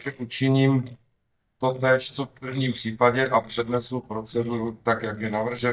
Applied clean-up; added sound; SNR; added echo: neural mask model DeepFilterNet 3.